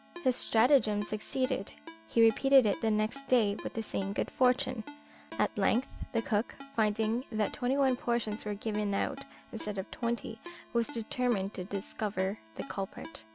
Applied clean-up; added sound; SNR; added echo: none; Ringtone; 18 dB; none.